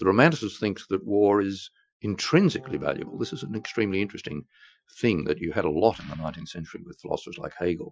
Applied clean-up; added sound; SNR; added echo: classical method Wiener filter.